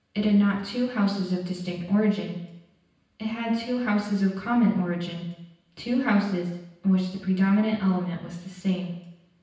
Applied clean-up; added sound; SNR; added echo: none; none; none; reverberation time 0.9 s.